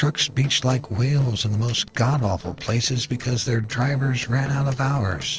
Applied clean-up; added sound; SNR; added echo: neural separator model SepFormer DNS4.